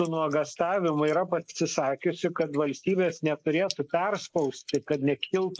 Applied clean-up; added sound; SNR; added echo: neural mask model Resemble Enhance denoiser.